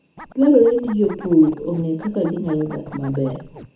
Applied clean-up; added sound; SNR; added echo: none; Scratching (performance technique); 20 dB; reverberation time 0.4 s.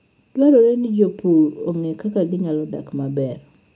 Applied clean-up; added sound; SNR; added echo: none; none; none; none.